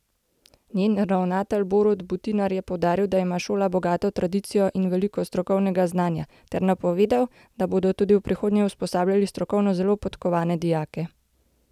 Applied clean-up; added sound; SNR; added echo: none; none; none; none.